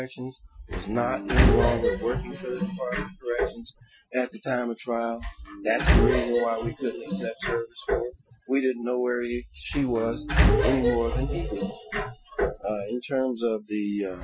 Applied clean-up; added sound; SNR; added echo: classical method Wiener filter.